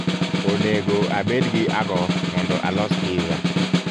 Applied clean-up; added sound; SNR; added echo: none; Snare drum; -3 dB; none.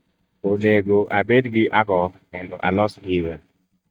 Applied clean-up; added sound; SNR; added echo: neural mask model DeepFilterNet 3.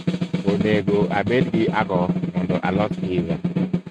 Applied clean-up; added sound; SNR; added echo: neural mask model RNNoise.